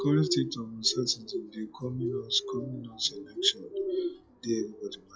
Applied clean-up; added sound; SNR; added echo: classical method log-MMSE.